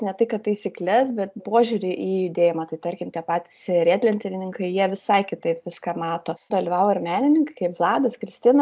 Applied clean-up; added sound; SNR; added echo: none; none; none; none.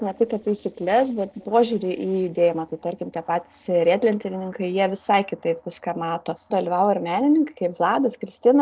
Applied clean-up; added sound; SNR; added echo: neural separator model SepFormer DNS4.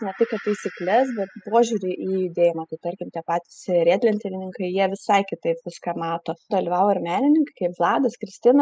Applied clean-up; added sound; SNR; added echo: classical method spectral subtraction.